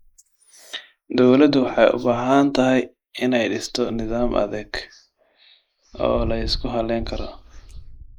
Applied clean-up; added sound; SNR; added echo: neural mask model Resemble Enhance denoiser.